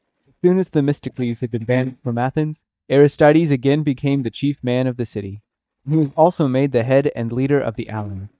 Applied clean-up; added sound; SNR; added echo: neural mask model DeepFilterNet 3.